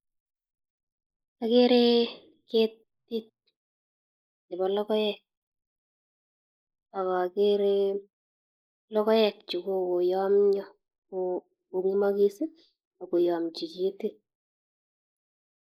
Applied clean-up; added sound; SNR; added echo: neural mask model Resemble Enhance denoiser.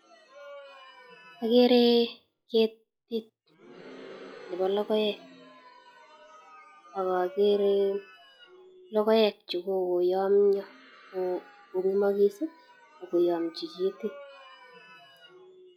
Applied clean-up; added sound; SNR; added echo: classical method log-MMSE.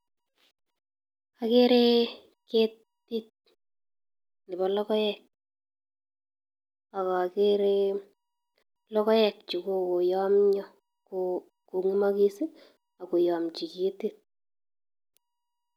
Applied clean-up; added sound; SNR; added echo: none; none; none; none.